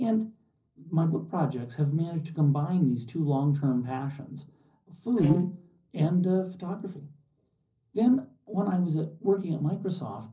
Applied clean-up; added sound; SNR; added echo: neural separator model SepFormer DNS4.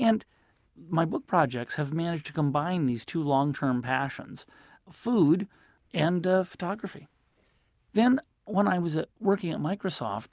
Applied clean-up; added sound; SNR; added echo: none; none; none; none.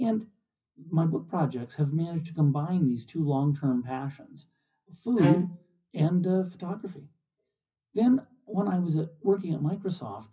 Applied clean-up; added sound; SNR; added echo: classical method WPE with log-MMSE.